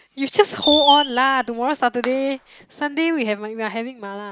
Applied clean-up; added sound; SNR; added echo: none; Fireworks; 5 dB; none.